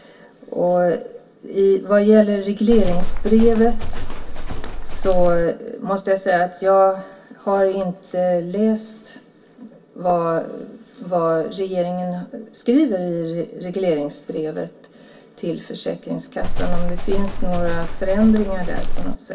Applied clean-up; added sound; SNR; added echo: none; Livestock, farm animals, working animals; -3 dB; reverberation time 0.2 s.